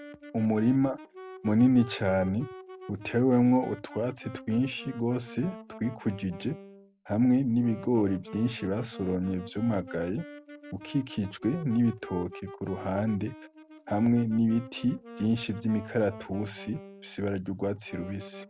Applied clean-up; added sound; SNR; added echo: none; Wind instrument, woodwind instrument; 17 dB; none.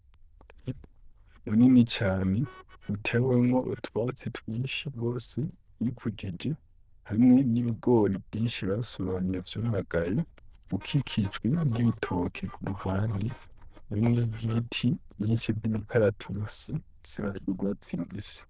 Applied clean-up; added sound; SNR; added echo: neural diffusion model UNIVERSE++.